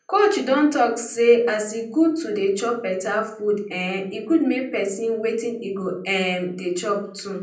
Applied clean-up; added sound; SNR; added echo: none; none; none; reverberation time 0.6 s.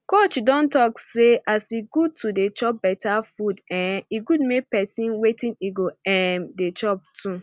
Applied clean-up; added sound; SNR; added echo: none; none; none; none.